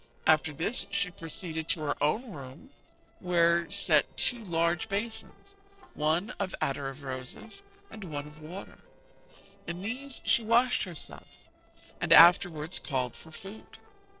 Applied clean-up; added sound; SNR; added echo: neural separator model SepFormer DNS4.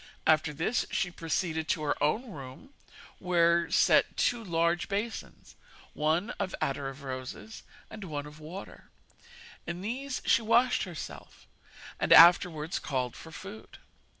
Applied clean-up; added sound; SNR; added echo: none; none; none; none.